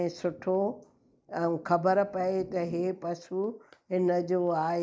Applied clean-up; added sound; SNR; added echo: neural mask model DeepFilterNet 3.